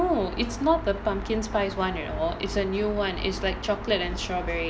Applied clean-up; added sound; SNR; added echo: none; none; none; none.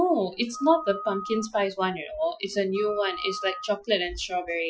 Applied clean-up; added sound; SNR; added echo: classical method Wiener filter.